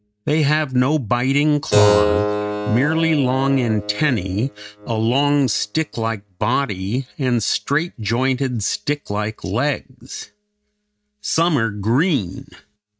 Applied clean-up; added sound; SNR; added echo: neural mask model RNNoise.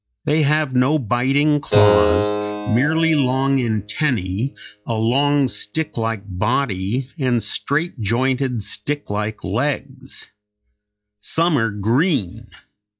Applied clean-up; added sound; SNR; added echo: classical method log-MMSE.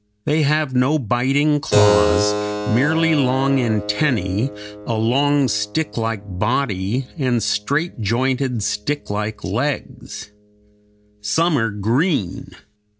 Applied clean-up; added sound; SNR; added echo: none; Keyboard (musical); 7 dB; none.